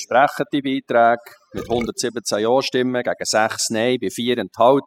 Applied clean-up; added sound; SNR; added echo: classical method spectral subtraction.